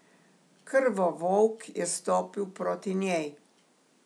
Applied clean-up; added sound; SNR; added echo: none; none; none; none.